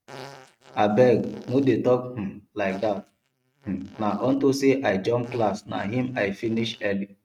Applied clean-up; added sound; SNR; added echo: neural mask model RNNoise.